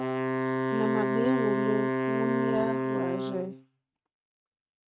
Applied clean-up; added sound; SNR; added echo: neural mask model RNNoise.